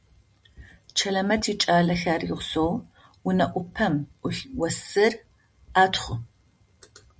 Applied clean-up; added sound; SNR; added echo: none; none; none; none.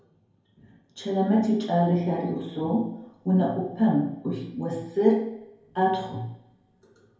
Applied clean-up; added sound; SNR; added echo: none; none; none; reverberation time 0.9 s.